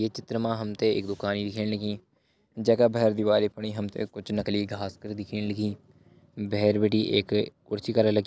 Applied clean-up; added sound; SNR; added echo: none; none; none; none.